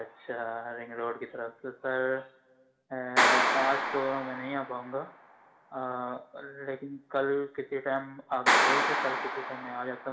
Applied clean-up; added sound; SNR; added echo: none; Clapping; -2 dB; reverberation time 1.8 s.